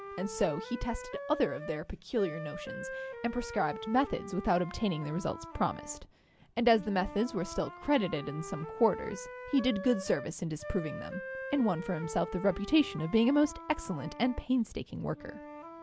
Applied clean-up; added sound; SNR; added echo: none; Wind instrument, woodwind instrument; 12 dB; none.